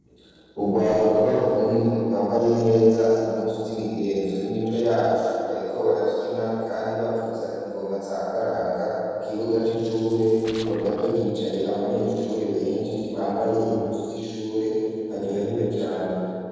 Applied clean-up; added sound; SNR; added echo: neural separator model SepFormer DNS4.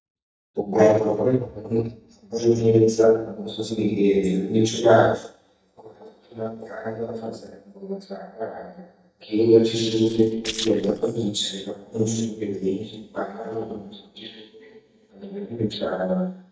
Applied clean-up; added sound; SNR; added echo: neural mask model DeepFilterNet 3.